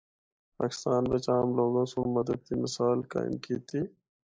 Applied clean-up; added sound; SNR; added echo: neural mask model Resemble Enhance denoiser.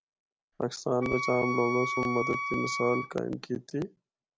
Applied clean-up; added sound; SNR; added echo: none; Wind instrument, woodwind instrument; 3 dB; none.